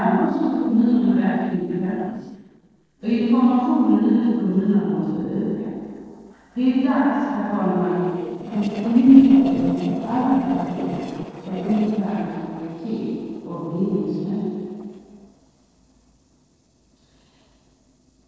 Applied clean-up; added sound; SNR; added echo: neural separator model SepFormer DNS4.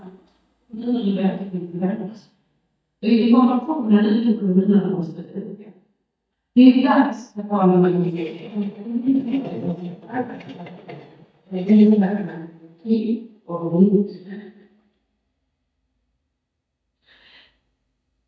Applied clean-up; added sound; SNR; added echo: neural mask model DeepFilterNet 3.